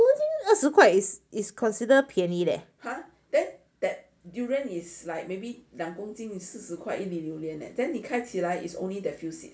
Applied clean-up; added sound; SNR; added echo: none; none; none; none.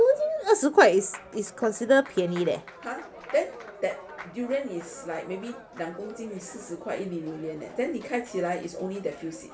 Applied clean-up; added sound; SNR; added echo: none; Applause; 18 dB; none.